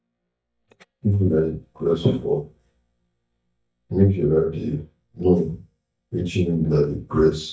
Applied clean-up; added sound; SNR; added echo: neural mask model DeepFilterNet 3.